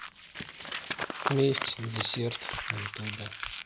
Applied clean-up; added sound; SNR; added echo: none; Crumpling, crinkling; 5 dB; none.